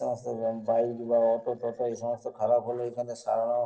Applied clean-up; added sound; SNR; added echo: neural separator model SepFormer DNS4.